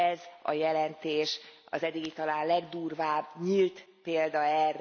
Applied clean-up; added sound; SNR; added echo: none; none; none; none.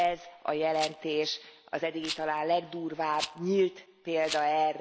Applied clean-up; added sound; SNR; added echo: none; Rattle; 14 dB; none.